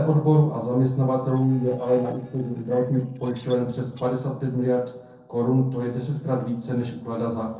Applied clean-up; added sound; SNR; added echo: neural separator model SepFormer DNS4.